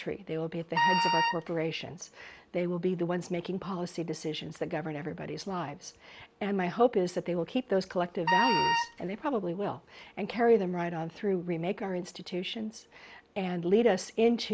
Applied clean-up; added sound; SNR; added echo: none; Wind instrument, woodwind instrument; -2 dB; none.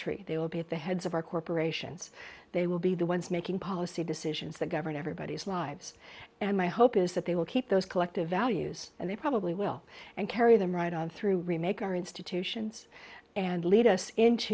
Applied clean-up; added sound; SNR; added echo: none; none; none; none.